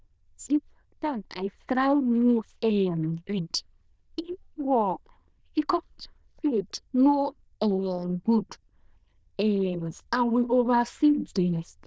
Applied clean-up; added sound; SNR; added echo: neural diffusion model UNIVERSE++.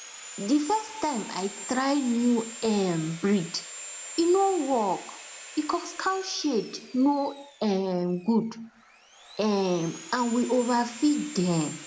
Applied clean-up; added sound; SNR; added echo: none; Sawing; 15 dB; none.